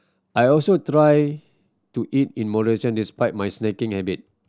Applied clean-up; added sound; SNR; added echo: none; none; none; none.